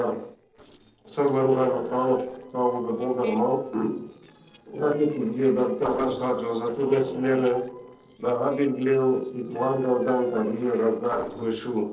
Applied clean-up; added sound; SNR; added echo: neural separator model SepFormer DNS4.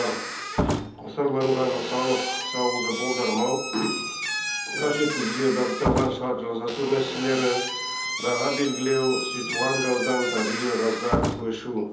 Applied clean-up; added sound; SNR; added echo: none; Squeak / Slam; 4 dB; reverberation time 0.7 s.